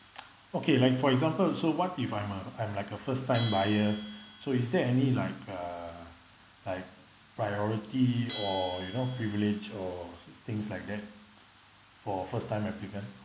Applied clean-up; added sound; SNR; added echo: none; Bell; 19 dB; none.